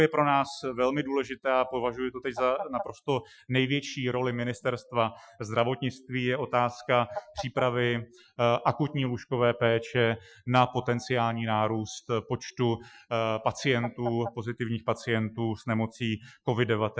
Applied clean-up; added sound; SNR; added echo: classical method Wiener filter.